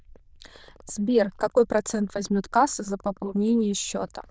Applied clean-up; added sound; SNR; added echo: neural diffusion model UNIVERSE++.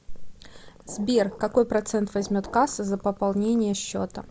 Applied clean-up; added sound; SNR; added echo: none; Glass; 19 dB; none.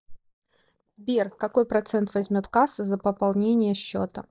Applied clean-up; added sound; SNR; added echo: neural mask model DeepFilterNet 3.